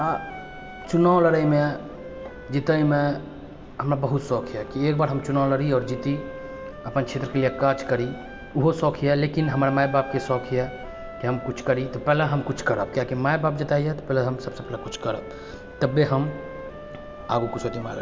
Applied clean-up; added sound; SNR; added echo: none; Wind instrument, woodwind instrument; 16 dB; none.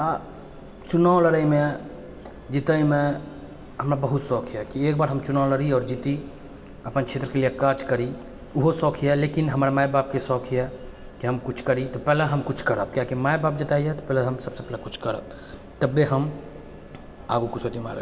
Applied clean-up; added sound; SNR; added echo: none; none; none; none.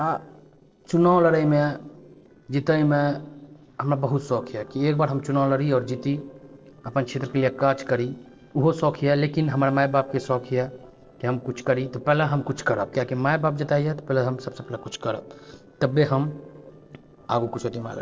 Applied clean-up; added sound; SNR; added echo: neural separator model SepFormer DNS4.